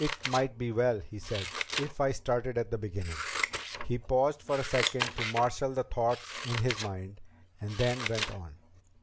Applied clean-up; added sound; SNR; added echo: none; Scissors; 7 dB; none.